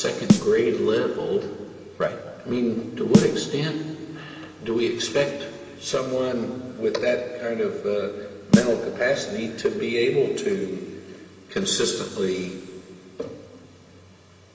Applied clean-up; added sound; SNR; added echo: none; Snare drum; 1 dB; reverberation time 2.5 s.